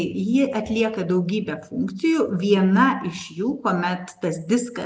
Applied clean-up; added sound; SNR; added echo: none; none; none; none.